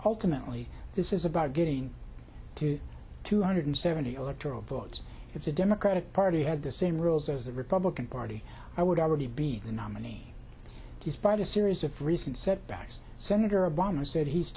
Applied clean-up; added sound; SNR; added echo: none; none; none; none.